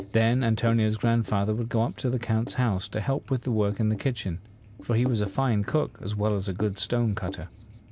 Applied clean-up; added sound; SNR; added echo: none; Writing; 13 dB; none.